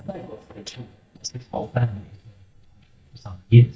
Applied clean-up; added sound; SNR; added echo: neural mask model DeepFilterNet 3.